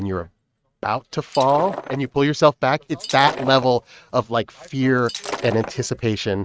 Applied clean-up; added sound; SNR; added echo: neural mask model RNNoise.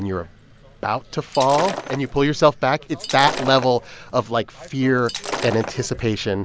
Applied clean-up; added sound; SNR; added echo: none; Shatter; 10 dB; none.